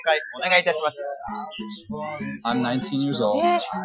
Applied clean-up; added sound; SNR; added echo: classical method Wiener filter.